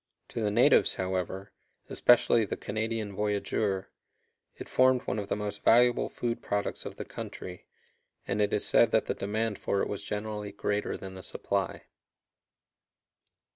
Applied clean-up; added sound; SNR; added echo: none; none; none; none.